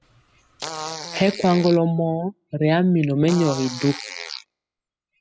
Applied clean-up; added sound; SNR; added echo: classical method spectral subtraction.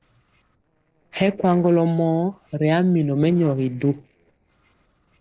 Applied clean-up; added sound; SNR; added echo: neural separator model SepFormer DNS4.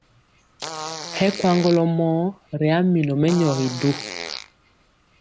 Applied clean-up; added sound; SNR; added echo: none; Fart; 13 dB; none.